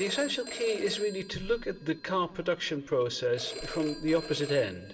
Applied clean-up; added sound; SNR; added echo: none; Telephone; 13 dB; reverberation time 1.7 s.